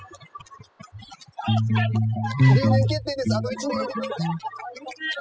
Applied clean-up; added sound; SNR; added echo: classical method spectral subtraction.